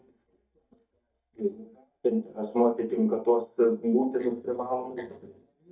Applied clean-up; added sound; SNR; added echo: neural mask model DeepFilterNet 3.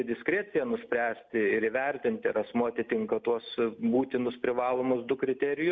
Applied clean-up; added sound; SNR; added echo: none; none; none; none.